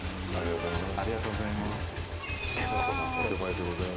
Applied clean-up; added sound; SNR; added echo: none; Motorcycle / Engine; 4 dB; none.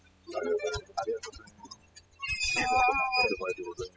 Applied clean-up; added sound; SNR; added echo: classical method spectral subtraction.